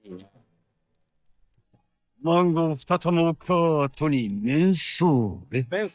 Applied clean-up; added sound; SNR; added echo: neural mask model DeepFilterNet 3.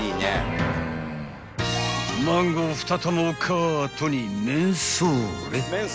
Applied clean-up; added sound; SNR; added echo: none; none; none; none.